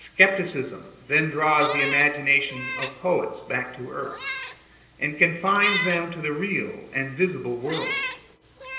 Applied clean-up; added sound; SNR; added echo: none; Meow; 9 dB; reverberation time 0.8 s.